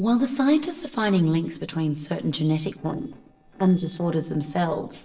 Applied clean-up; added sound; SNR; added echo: neural separator model SepFormer DNS4.